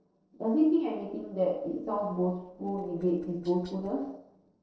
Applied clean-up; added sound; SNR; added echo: neural separator model SepFormer DNS4.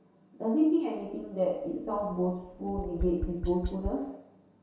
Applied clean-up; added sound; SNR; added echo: none; Tap; 8 dB; reverberation time 0.7 s.